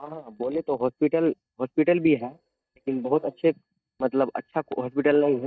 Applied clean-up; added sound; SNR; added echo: neural mask model DeepFilterNet 3.